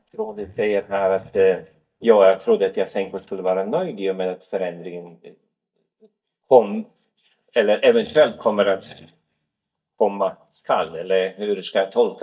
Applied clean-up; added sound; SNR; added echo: neural mask model DeepFilterNet 3.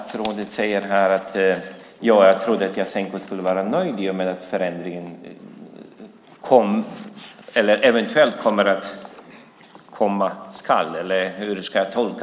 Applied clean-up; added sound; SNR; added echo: none; none; none; none.